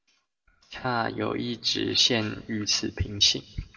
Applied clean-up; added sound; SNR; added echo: none; none; none; reverberation time 0.3 s.